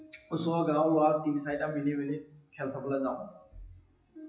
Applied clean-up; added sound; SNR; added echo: classical method WPE with log-MMSE.